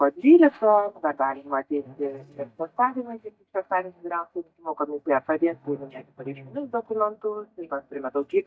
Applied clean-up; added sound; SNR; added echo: neural mask model DeepFilterNet 3.